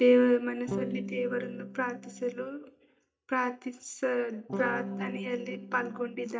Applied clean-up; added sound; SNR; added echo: neural mask model DeepFilterNet 3.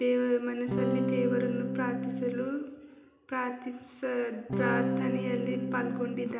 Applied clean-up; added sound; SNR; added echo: none; Electric guitar / Strum; -1 dB; reverberation time 0.8 s.